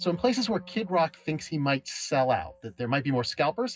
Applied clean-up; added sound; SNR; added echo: classical method WPE with log-MMSE.